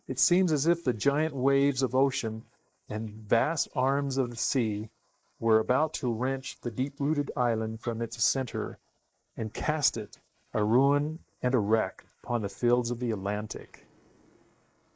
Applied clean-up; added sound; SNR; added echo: neural mask model Resemble Enhance denoiser.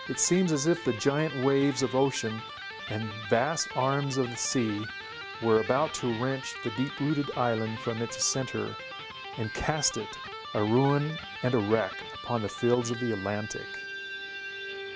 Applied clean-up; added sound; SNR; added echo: none; Electric guitar; 10 dB; none.